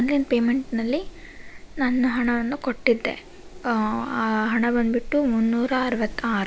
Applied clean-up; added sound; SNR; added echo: none; Wind; 15 dB; none.